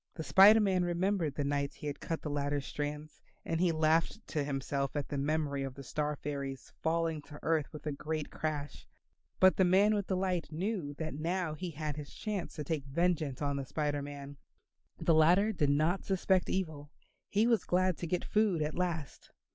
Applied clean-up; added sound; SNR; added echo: none; none; none; none.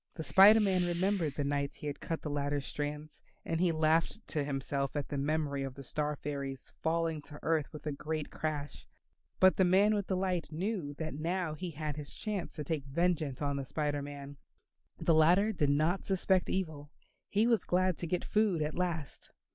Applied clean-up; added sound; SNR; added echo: none; Hiss; 12 dB; none.